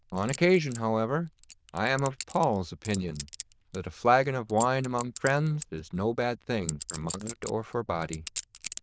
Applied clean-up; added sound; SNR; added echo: neural diffusion model UNIVERSE++.